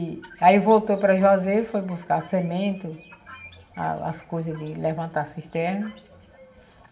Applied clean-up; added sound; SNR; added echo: none; none; none; reverberation time 0.6 s.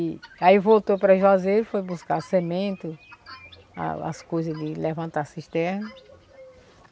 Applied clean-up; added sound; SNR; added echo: none; none; none; none.